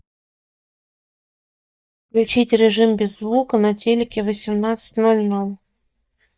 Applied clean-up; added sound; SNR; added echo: neural mask model DeepFilterNet 3.